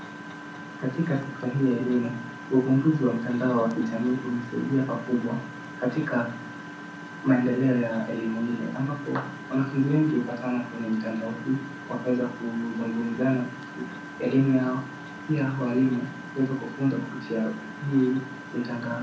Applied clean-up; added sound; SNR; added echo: none; Engine; 12 dB; reverberation time 0.6 s.